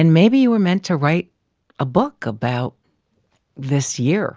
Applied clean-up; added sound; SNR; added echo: none; none; none; none.